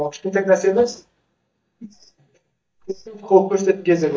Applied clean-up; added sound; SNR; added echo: neural mask model DeepFilterNet 3.